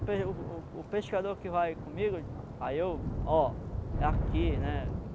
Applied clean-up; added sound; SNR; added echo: none; Thunder / Rain; 1 dB; none.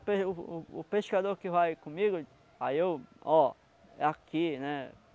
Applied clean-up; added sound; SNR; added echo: none; none; none; none.